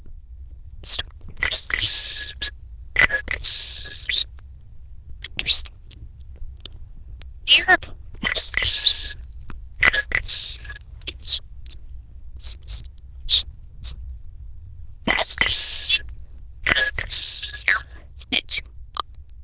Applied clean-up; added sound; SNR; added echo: neural diffusion model UNIVERSE++.